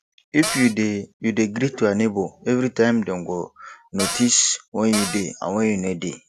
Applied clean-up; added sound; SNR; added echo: none; Cupboard open or close; 5 dB; none.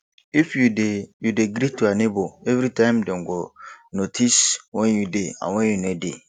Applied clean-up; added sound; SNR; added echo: none; none; none; none.